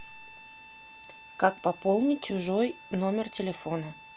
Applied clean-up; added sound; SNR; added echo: none; Harmonica; 19 dB; none.